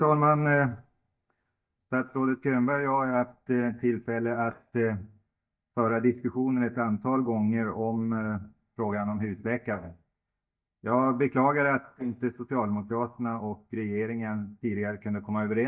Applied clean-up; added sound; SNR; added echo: neural mask model DeepFilterNet 3.